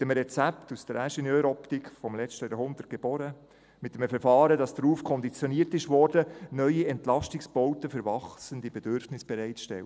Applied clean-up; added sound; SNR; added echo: none; none; none; none.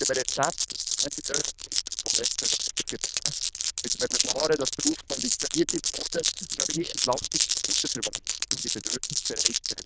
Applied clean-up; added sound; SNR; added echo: neural diffusion model UNIVERSE++.